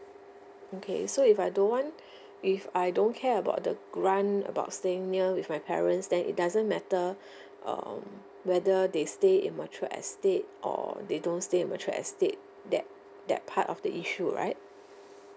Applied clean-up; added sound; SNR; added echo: none; none; none; none.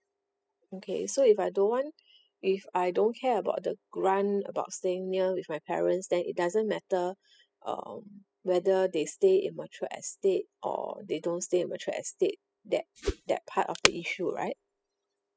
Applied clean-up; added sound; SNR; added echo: classical method spectral subtraction.